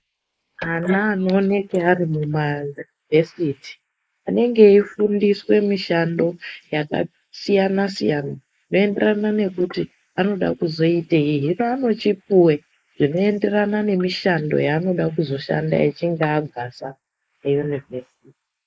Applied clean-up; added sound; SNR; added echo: neural mask model Resemble Enhance denoiser.